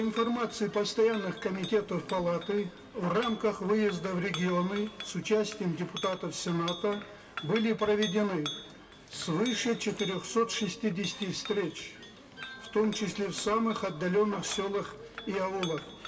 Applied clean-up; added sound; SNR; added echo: none; Chink, clink; 13 dB; reverberation time 0.1 s.